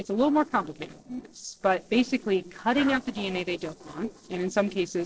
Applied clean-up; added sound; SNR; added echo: neural separator model SepFormer DNS4.